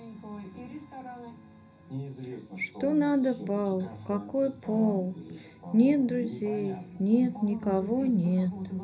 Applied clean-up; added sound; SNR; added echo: none; none; none; reverberation time 0.5 s.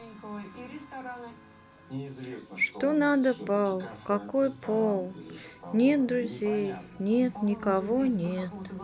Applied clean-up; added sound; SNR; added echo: none; none; none; none.